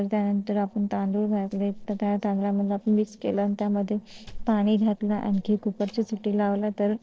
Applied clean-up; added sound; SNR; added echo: neural separator model SepFormer DNS4.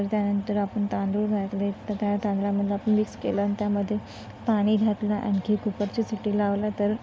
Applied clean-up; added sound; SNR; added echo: none; none; none; none.